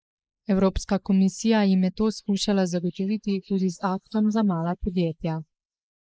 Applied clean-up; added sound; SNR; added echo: neural mask model Resemble Enhance denoiser.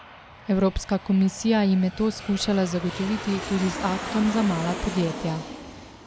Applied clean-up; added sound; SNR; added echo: none; Aircraft; 10 dB; none.